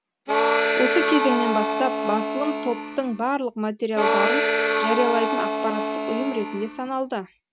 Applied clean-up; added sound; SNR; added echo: none; Harmonica; -2 dB; none.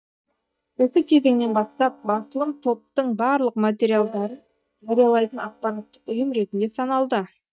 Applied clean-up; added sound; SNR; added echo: neural mask model DeepFilterNet 3.